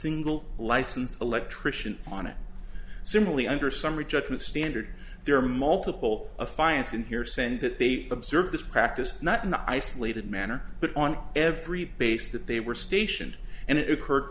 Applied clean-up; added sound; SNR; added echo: none; none; none; none.